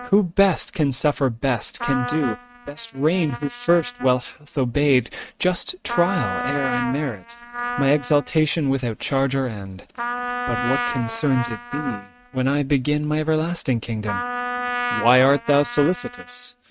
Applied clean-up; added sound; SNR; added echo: neural mask model RNNoise.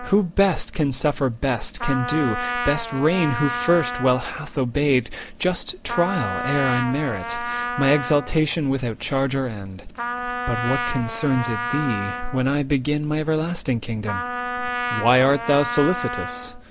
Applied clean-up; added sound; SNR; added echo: none; Trumpet; 7 dB; none.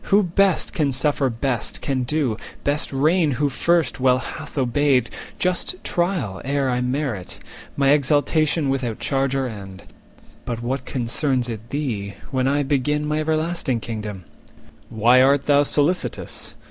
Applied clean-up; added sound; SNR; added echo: none; none; none; none.